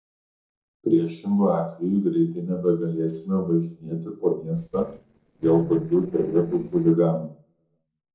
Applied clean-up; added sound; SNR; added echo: neural separator model SepFormer DNS4.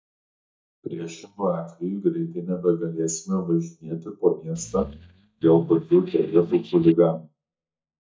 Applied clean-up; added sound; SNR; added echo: neural mask model DeepFilterNet 3.